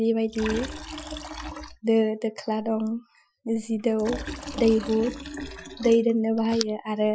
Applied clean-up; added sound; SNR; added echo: classical method Wiener filter.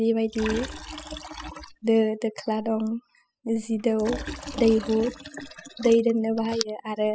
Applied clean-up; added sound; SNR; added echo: classical method spectral subtraction.